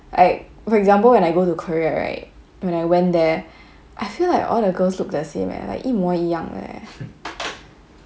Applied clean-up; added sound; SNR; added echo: none; none; none; none.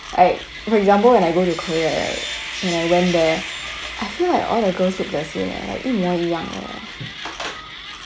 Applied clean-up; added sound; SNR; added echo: none; Sawing + Mechanisms; 11 dB; none.